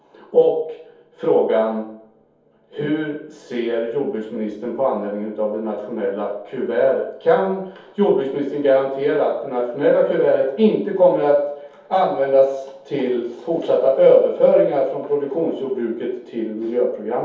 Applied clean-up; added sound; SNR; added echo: none; none; none; reverberation time 0.7 s.